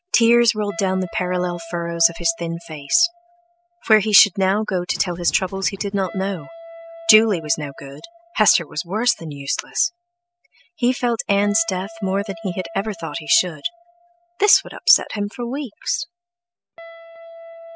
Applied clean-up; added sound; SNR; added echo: none; Guitar + Scratching (performance technique); 19 dB; none.